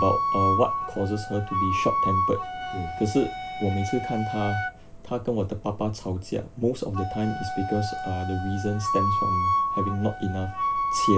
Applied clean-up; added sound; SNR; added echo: none; Wind instrument, woodwind instrument; 1 dB; none.